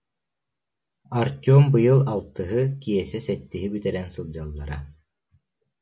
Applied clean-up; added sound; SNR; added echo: none; none; none; none.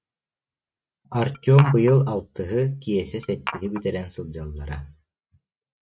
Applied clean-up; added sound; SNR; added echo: neural mask model RNNoise.